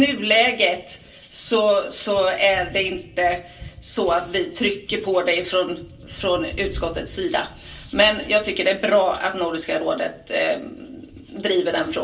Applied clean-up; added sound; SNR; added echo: none; Thunder; 20 dB; reverberation time 0.3 s.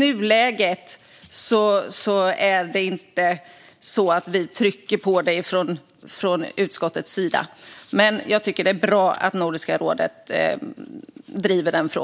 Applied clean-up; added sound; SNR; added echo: none; none; none; none.